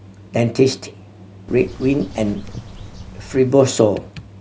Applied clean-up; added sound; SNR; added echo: none; Bird; 15 dB; none.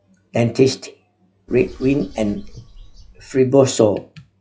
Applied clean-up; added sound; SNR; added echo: classical method log-MMSE.